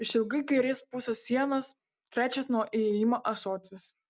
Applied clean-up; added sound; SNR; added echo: none; none; none; none.